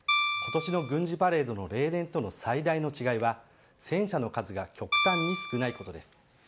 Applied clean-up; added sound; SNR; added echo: none; Guitar; 0 dB; none.